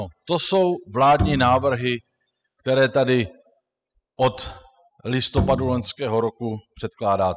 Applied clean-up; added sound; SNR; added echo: classical method spectral subtraction.